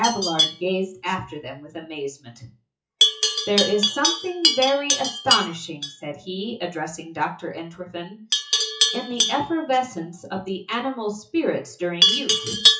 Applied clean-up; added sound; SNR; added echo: classical method WPE with log-MMSE.